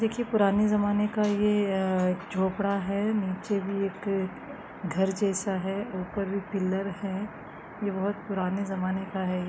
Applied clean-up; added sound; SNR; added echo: none; none; none; none.